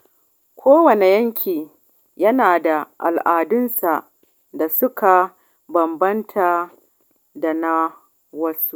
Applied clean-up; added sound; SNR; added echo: none; none; none; none.